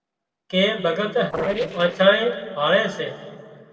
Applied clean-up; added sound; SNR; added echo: neural separator model SepFormer DNS4.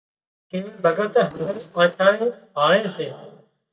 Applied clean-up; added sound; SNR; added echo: neural mask model DeepFilterNet 3.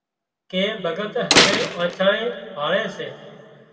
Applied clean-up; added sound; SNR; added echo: none; Slam; 1 dB; reverberation time 1.9 s.